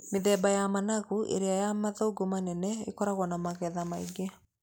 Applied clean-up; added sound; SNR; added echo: none; none; none; none.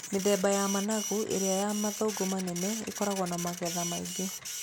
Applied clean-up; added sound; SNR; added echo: none; Printer; 7 dB; none.